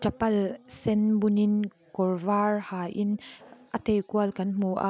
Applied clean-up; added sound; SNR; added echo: none; none; none; none.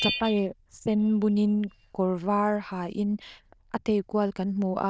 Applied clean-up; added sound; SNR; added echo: neural diffusion model UNIVERSE++.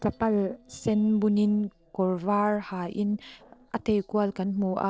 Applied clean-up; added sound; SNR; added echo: neural separator model SepFormer DNS4.